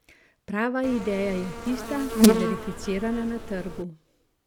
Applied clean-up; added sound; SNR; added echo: none; Insect; -3 dB; none.